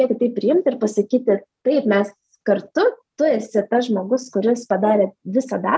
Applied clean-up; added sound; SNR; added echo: none; none; none; none.